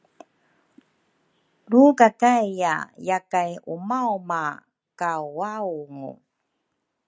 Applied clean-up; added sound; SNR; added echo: none; none; none; none.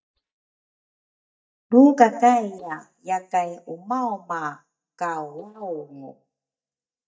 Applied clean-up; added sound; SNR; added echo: neural mask model DeepFilterNet 3.